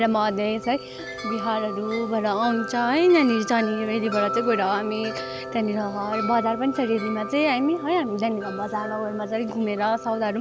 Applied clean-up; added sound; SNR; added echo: none; Wind chime + Wind instrument, woodwind instrument; 9 dB; none.